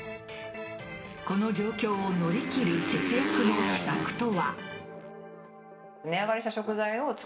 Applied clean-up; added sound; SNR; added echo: none; Motorcycle; 2 dB; reverberation time 1.0 s.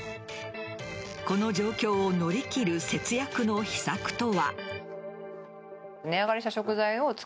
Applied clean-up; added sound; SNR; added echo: none; none; none; none.